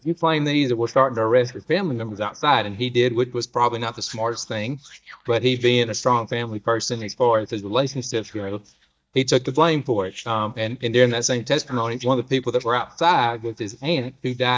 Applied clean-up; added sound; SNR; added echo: neural mask model DeepFilterNet 3.